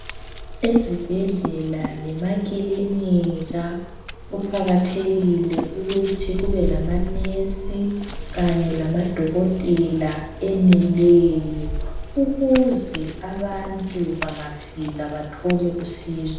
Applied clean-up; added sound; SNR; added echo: none; Scissors; 8 dB; reverberation time 0.8 s.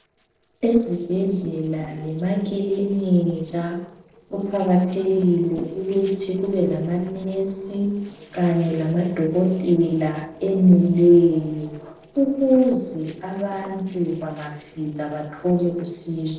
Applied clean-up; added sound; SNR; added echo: neural separator model SepFormer DNS4.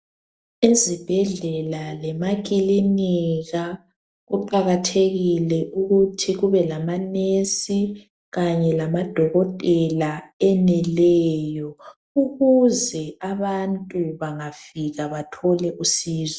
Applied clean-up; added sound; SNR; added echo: none; none; none; none.